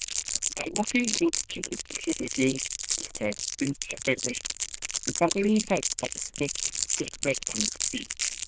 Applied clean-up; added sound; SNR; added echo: neural diffusion model UNIVERSE++.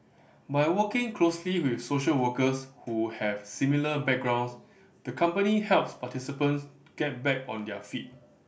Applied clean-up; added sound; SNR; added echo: none; none; none; none.